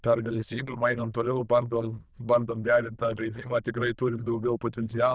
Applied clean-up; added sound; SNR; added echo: neural diffusion model UNIVERSE++.